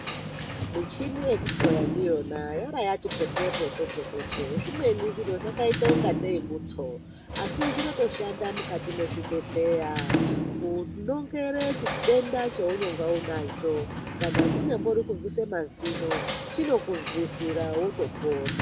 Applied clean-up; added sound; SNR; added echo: none; Sliding door / Slam; 2 dB; none.